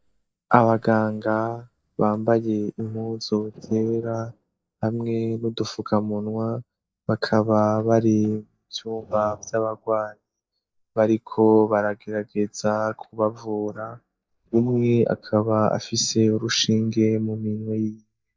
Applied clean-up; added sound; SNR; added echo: neural mask model DeepFilterNet 3.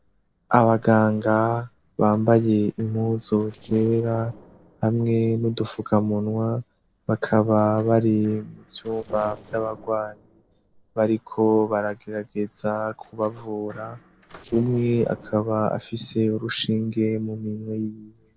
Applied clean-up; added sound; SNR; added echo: neural separator model SepFormer DNS4.